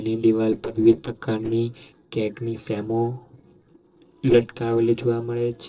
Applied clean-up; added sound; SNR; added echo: neural separator model SepFormer DNS4.